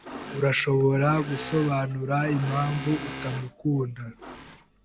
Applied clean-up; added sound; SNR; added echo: none; Engine / Mechanisms; 13 dB; none.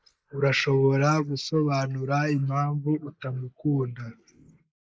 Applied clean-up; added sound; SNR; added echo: neural mask model Resemble Enhance denoiser.